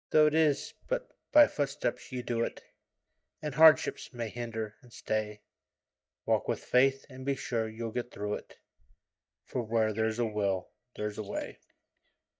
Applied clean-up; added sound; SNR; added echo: neural mask model DeepFilterNet 3.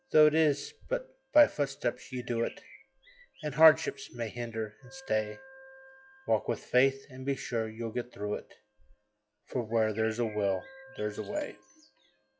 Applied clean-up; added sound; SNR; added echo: classical method log-MMSE.